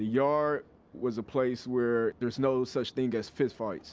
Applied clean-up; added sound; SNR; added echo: none; none; none; none.